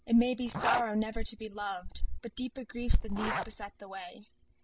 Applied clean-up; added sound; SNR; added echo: none; Zipper (clothing); 9 dB; none.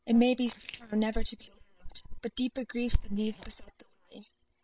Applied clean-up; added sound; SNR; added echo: neural separator model SepFormer WHAM!.